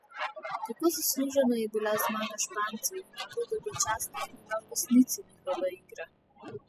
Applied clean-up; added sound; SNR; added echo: classical method spectral subtraction.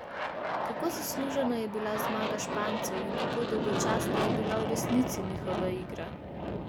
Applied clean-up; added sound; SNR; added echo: none; Aircraft; -1 dB; none.